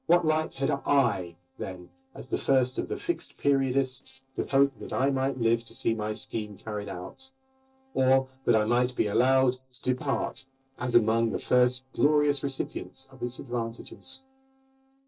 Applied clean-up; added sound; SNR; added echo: neural separator model SepFormer DNS4.